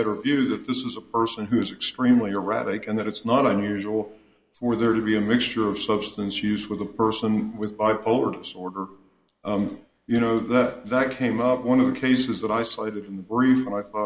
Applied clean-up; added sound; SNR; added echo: none; none; none; none.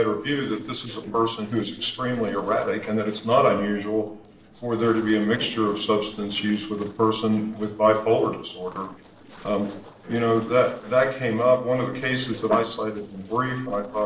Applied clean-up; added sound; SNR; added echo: neural separator model SepFormer DNS4.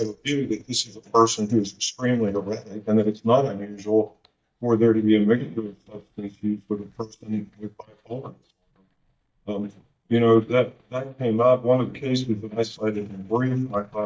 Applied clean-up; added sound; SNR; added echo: neural mask model DeepFilterNet 3.